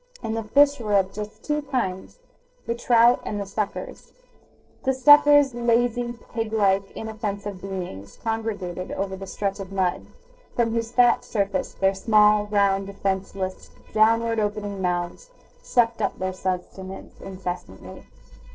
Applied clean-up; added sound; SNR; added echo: neural separator model SepFormer DNS4.